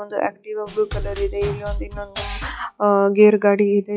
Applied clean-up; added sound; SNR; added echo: classical method log-MMSE.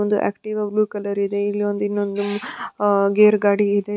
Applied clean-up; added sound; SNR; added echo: none; none; none; none.